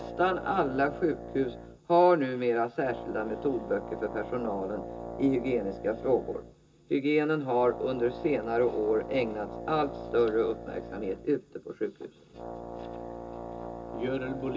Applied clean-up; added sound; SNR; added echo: none; Brass instrument; 11 dB; reverberation time 0.2 s.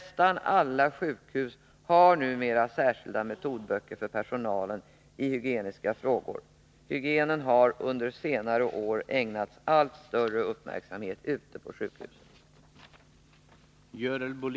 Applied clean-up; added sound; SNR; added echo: none; none; none; none.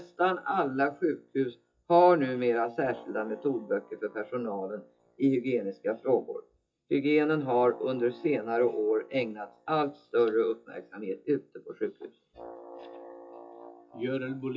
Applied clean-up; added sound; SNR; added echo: classical method WPE with log-MMSE.